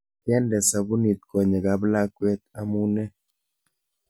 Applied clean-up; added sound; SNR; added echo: none; none; none; none.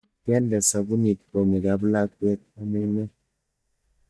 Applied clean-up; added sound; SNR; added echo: neural mask model DeepFilterNet 3.